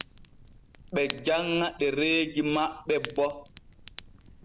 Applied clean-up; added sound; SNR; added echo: none; Fire; 16 dB; none.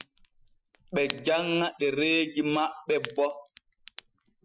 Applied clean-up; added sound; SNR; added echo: classical method Wiener filter.